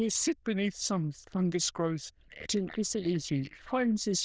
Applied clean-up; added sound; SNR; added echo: neural diffusion model UNIVERSE++.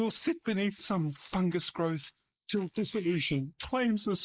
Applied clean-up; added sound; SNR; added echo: neural mask model Resemble Enhance denoiser.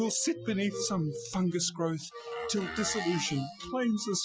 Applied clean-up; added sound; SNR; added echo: classical method Wiener filter.